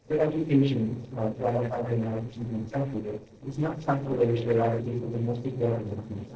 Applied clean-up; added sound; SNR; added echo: neural separator model SepFormer DNS4.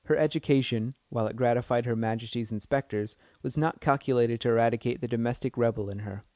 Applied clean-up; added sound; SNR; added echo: none; none; none; none.